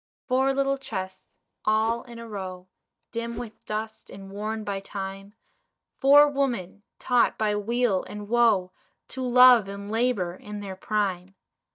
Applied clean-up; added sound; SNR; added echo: neural mask model DeepFilterNet 3.